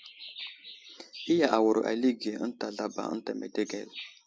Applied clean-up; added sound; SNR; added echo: none; none; none; none.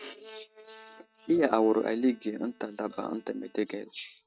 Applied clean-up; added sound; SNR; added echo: neural mask model RNNoise.